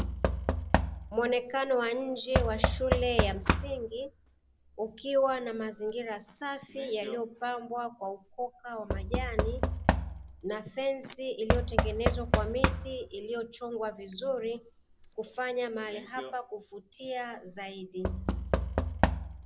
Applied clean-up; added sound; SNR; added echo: none; Knock / Wood; -1 dB; none.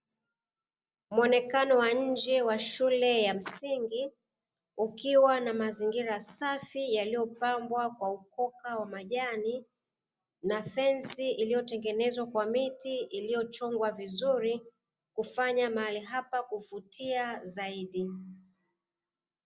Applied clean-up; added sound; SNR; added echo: none; none; none; none.